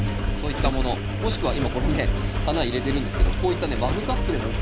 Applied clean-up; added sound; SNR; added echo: none; Engine; -3 dB; none.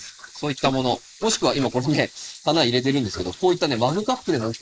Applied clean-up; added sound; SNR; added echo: neural mask model Resemble Enhance denoiser.